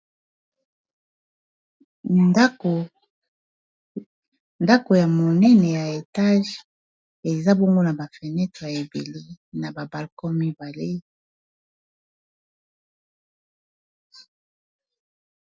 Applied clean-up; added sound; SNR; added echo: none; none; none; none.